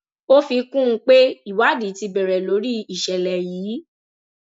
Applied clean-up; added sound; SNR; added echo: none; none; none; none.